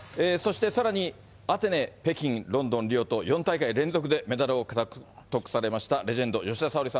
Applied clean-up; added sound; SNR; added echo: none; none; none; none.